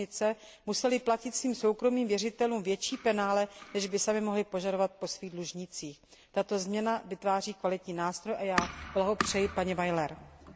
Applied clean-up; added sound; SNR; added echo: none; none; none; none.